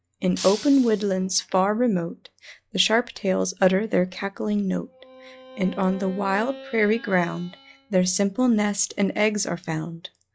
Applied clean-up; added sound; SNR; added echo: classical method log-MMSE.